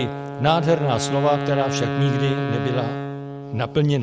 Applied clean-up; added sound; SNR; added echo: none; Wind instrument, woodwind instrument; 4 dB; none.